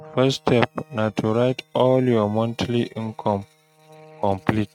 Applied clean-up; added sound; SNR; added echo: neural mask model RNNoise.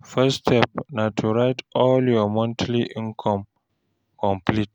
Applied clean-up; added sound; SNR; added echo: none; none; none; none.